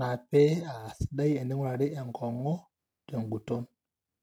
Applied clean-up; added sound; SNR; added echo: none; none; none; none.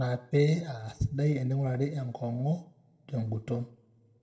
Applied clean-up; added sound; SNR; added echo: none; none; none; reverberation time 0.7 s.